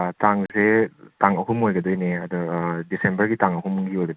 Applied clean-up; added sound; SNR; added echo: none; none; none; none.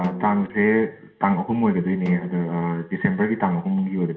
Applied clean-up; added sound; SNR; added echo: none; Snare drum; 14 dB; reverberation time 0.7 s.